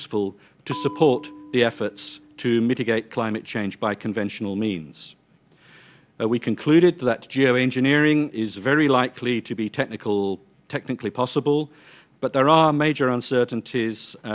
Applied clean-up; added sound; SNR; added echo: none; Bell; 18 dB; none.